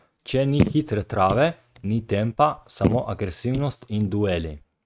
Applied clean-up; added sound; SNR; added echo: neural mask model RNNoise.